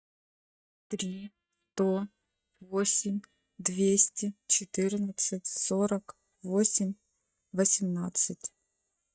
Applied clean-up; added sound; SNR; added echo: neural mask model DeepFilterNet 3.